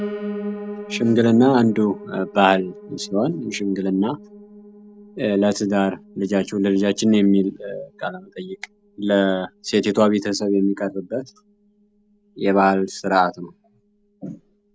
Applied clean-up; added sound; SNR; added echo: none; Piano; 17 dB; none.